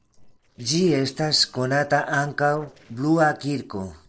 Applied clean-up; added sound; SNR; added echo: neural separator model SepFormer DNS4.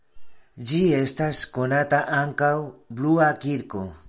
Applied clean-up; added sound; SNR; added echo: none; none; none; none.